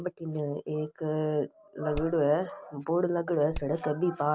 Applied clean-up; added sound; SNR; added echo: none; Hammer; 9 dB; none.